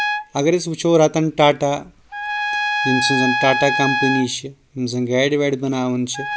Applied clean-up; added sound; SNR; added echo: none; Trumpet; 5 dB; none.